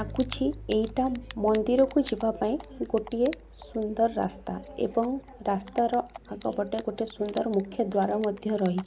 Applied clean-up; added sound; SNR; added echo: none; Bass guitar + Typing; 17 dB; none.